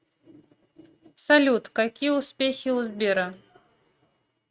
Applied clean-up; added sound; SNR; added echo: neural mask model RNNoise.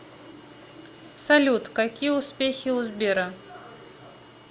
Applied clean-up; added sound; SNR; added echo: none; none; none; none.